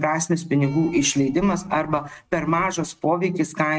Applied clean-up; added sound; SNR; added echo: neural mask model RNNoise.